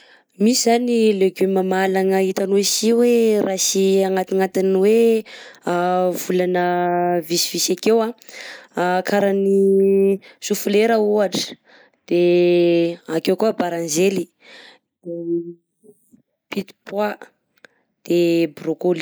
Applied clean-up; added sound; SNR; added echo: neural mask model Resemble Enhance denoiser.